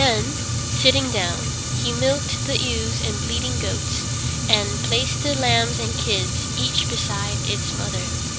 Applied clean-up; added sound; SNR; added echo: none; Fire; -1 dB; none.